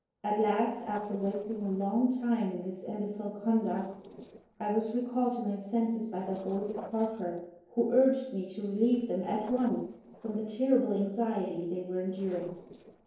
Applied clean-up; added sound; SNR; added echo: neural separator model SepFormer DNS4.